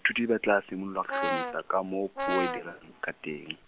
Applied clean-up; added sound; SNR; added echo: none; Brass instrument; 1 dB; none.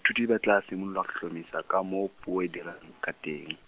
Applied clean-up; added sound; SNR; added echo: none; none; none; none.